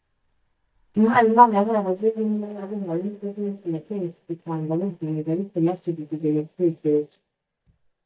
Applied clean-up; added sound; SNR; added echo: neural mask model DeepFilterNet 3.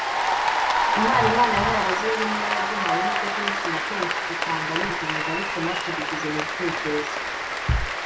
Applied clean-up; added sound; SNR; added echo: none; Applause / Cheering; -4 dB; reverberation time 0.2 s.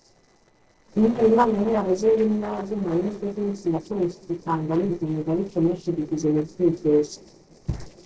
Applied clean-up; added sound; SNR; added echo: neural separator model SepFormer DNS4.